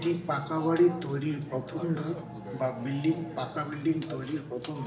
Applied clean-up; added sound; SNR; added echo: none; Burping, eructation; 13 dB; reverberation time 1.1 s.